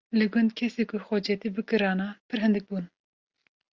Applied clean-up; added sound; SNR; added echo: none; none; none; none.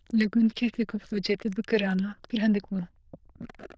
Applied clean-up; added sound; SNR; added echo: neural diffusion model UNIVERSE++.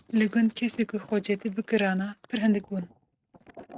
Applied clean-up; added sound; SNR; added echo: neural mask model RNNoise.